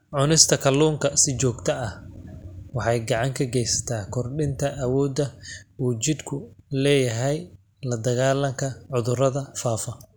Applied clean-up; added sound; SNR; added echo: none; none; none; none.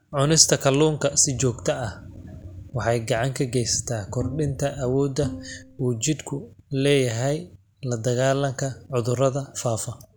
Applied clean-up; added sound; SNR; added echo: none; Bowed string instrument; 13 dB; none.